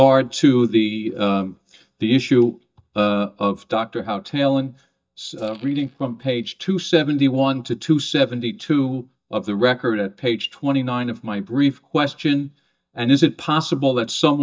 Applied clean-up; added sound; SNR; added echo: neural mask model DeepFilterNet 3.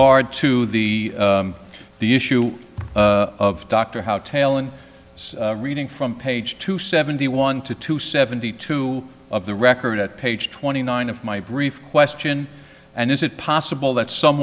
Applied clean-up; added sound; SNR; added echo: none; none; none; none.